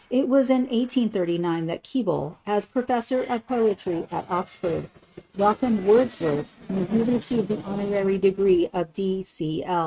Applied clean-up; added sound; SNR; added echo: neural mask model RNNoise.